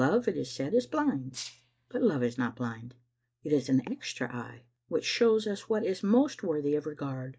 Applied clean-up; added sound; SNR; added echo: neural mask model DeepFilterNet 3.